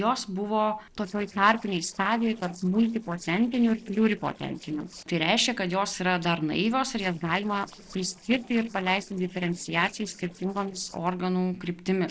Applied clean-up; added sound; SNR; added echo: neural separator model SepFormer DNS4.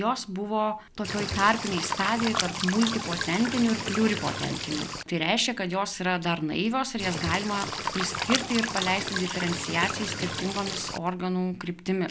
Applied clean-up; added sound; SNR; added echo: none; Cricket / Water; 4 dB; none.